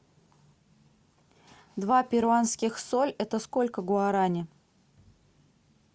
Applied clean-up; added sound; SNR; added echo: none; none; none; none.